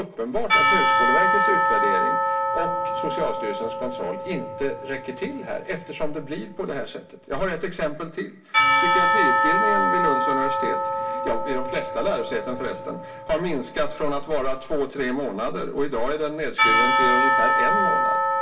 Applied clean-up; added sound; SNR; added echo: none; Church bell / Percussion; -4 dB; reverberation time 0.2 s.